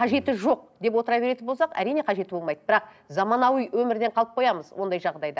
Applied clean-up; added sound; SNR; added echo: none; none; none; none.